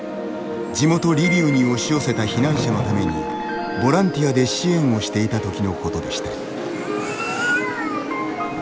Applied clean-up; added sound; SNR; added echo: none; Skateboard; 14 dB; none.